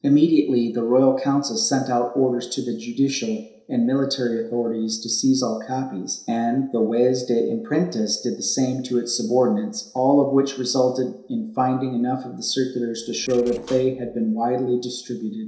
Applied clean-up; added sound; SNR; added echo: neural separator model SepFormer DNS4.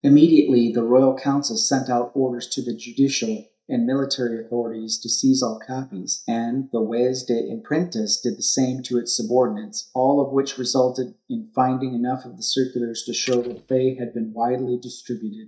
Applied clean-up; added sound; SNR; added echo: neural mask model DeepFilterNet 3.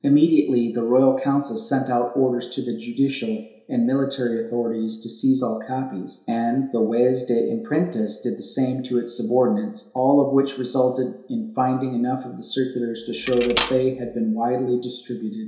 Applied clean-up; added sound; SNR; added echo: none; Cutlery, silverware; 3 dB; reverberation time 0.7 s.